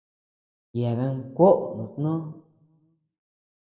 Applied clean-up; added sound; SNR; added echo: none; none; none; reverberation time 0.5 s.